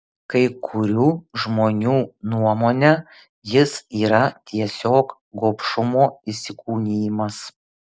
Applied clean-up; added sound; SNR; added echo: none; none; none; none.